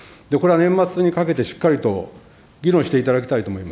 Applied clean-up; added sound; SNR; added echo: none; none; none; none.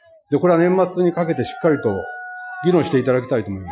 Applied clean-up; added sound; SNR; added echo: classical method Wiener filter.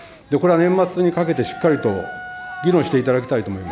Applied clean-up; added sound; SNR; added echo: none; Wind instrument, woodwind instrument + Cheering; 15 dB; none.